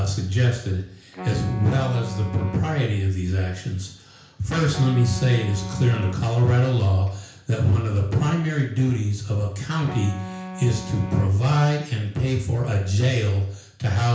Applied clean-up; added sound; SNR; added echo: none; Wind instrument, woodwind instrument; 15 dB; reverberation time 0.5 s.